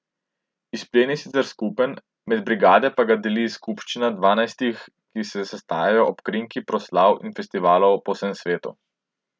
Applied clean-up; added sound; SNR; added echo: none; none; none; none.